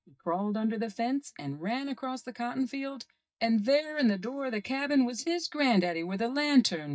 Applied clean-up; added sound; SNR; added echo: neural mask model DeepFilterNet 3.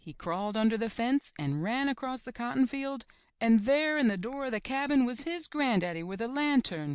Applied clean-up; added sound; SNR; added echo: none; none; none; none.